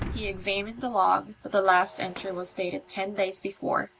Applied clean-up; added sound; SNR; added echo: none; Shatter; 15 dB; none.